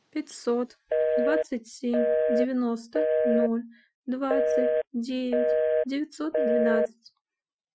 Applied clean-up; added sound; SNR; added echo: classical method Wiener filter.